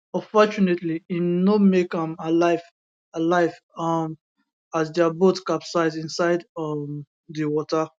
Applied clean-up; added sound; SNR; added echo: none; none; none; none.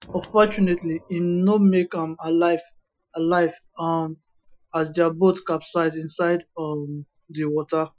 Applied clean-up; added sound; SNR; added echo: classical method Wiener filter.